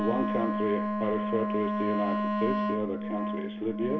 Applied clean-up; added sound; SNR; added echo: none; Wind instrument, woodwind instrument; -2 dB; reverberation time 0.7 s.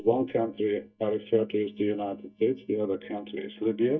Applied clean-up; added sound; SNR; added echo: neural mask model DeepFilterNet 3.